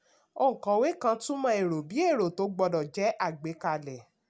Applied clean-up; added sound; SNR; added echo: none; none; none; none.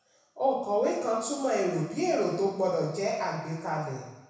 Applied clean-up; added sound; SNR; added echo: none; none; none; reverberation time 1.0 s.